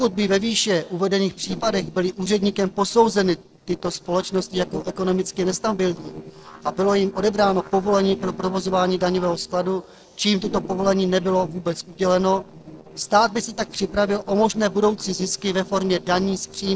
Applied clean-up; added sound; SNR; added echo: neural separator model SepFormer DNS4.